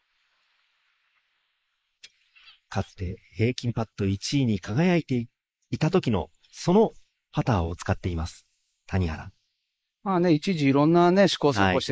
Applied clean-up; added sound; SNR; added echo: neural mask model Resemble Enhance denoiser.